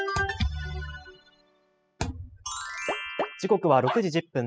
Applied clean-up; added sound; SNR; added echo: classical method spectral subtraction.